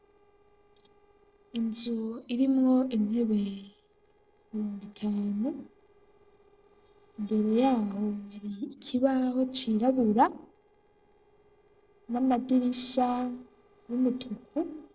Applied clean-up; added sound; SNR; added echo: neural separator model SepFormer DNS4.